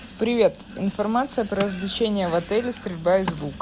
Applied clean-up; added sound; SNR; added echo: none; Wood; 17 dB; none.